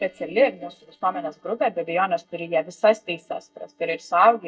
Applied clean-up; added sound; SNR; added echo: neural mask model DeepFilterNet 3.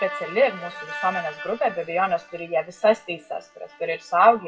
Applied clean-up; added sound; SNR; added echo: classical method WPE with log-MMSE.